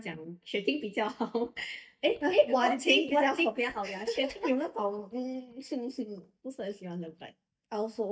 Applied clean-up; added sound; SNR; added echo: neural mask model DeepFilterNet 3.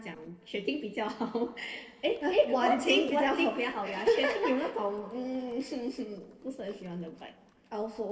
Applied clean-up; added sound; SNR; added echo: neural separator model SepFormer DNS4.